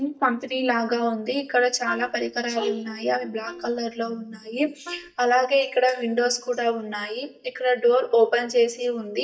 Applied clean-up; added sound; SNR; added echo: neural mask model DeepFilterNet 3.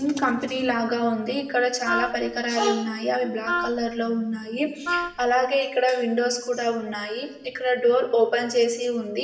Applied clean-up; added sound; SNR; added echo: none; Wind instrument, woodwind instrument; 6 dB; reverberation time 0.8 s.